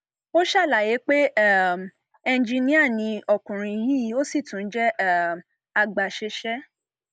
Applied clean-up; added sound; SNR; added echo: none; none; none; none.